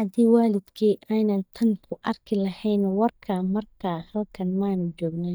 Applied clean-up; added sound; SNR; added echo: neural mask model DeepFilterNet 3.